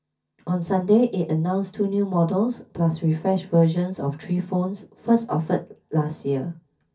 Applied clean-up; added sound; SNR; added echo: none; none; none; reverberation time 0.3 s.